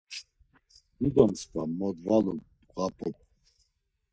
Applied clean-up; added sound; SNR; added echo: neural mask model DeepFilterNet 3.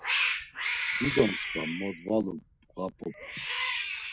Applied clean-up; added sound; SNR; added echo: none; Cat; -1 dB; none.